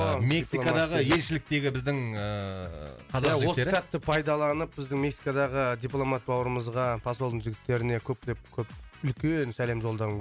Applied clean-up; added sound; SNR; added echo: none; none; none; none.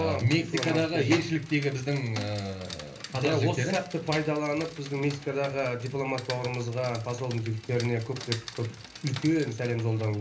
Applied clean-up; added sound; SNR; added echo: none; Rain; 15 dB; reverberation time 0.3 s.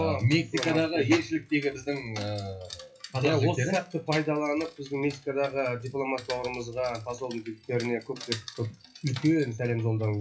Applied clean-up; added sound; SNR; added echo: classical method WPE with log-MMSE.